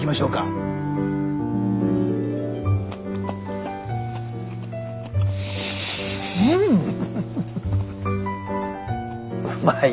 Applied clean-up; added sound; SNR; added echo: none; none; none; none.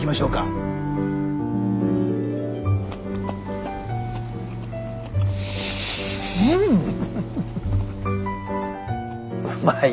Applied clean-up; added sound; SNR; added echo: none; Idling; 14 dB; none.